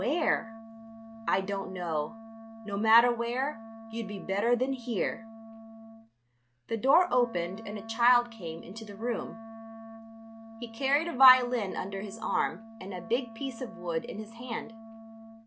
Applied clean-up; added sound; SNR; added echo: none; Wind instrument, woodwind instrument; 15 dB; none.